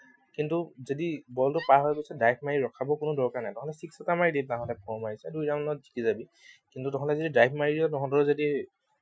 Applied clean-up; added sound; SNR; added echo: classical method Wiener filter.